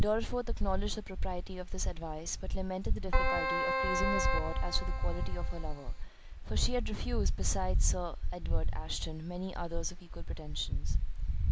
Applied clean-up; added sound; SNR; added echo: none; Keyboard (musical); 4 dB; none.